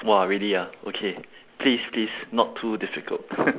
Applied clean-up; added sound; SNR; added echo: none; none; none; none.